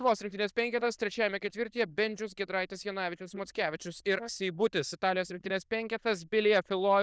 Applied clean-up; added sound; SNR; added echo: neural diffusion model UNIVERSE++.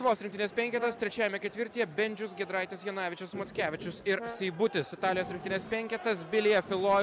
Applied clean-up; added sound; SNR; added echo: none; Brass instrument; 17 dB; none.